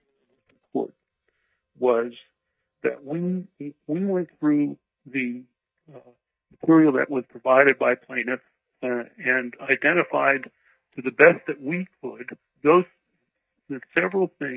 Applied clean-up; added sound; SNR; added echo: neural mask model DeepFilterNet 3.